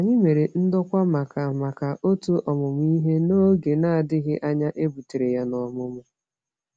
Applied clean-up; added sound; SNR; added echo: none; none; none; none.